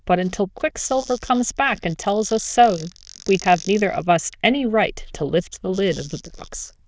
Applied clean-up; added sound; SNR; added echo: neural diffusion model UNIVERSE++.